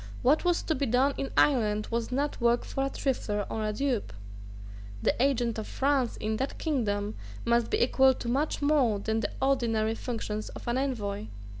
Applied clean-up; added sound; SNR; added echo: none; none; none; none.